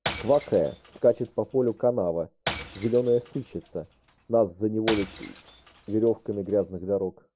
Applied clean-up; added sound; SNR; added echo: none; Shatter / Crushing; 13 dB; none.